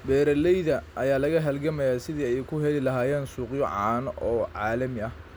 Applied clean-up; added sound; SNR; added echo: none; none; none; none.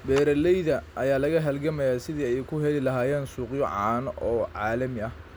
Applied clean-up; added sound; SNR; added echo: none; Clapping; 20 dB; none.